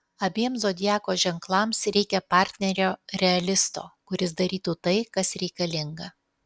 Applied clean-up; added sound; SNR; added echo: none; none; none; none.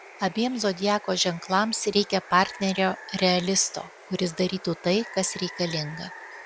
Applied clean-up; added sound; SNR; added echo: none; Water; 18 dB; none.